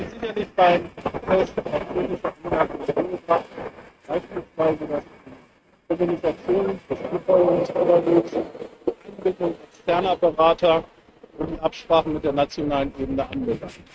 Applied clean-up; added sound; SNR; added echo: neural mask model RNNoise.